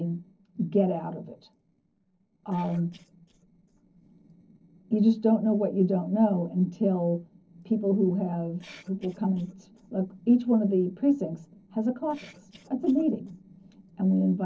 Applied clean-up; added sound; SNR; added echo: neural separator model SepFormer DNS4.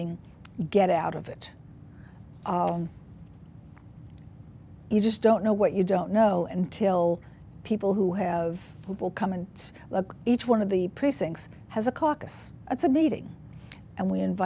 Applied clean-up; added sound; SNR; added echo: none; none; none; none.